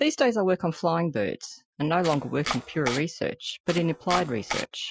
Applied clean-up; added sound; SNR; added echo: classical method Wiener filter.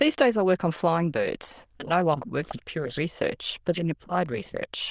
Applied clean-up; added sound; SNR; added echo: neural diffusion model UNIVERSE++.